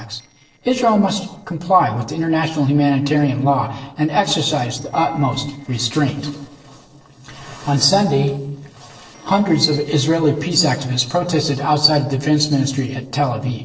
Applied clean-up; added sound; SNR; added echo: neural separator model SepFormer DNS4.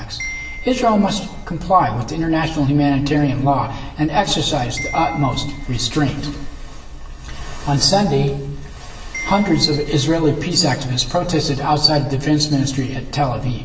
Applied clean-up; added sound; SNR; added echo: none; Marimba, xylophone; 19 dB; reverberation time 1.0 s.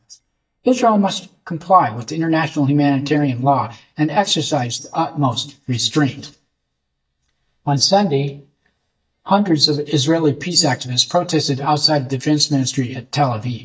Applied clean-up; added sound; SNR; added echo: neural mask model DeepFilterNet 3.